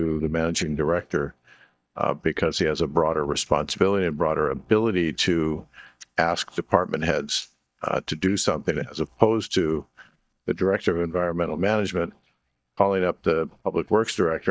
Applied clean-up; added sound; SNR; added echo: neural mask model DeepFilterNet 3.